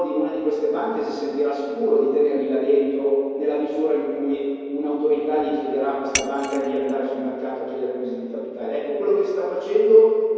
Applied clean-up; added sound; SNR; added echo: none; Shatter; 9 dB; reverberation time 2.2 s.